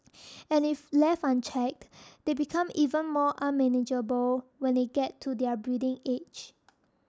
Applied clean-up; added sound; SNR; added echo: none; none; none; none.